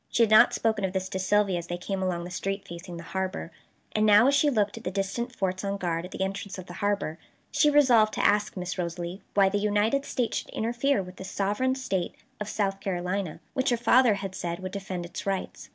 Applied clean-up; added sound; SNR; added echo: none; none; none; none.